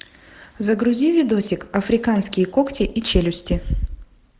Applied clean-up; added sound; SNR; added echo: none; none; none; none.